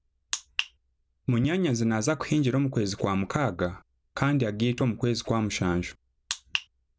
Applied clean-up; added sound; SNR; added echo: none; none; none; none.